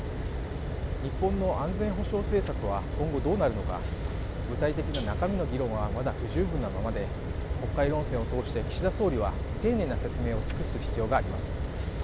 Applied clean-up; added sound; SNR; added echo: none; Fire; 1 dB; none.